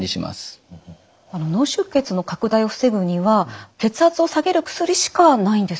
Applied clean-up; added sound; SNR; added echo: none; none; none; none.